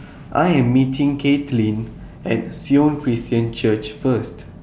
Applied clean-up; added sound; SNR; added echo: none; none; none; none.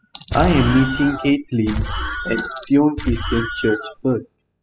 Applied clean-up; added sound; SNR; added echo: classical method spectral subtraction.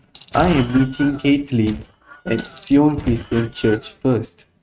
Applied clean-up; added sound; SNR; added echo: neural mask model RNNoise.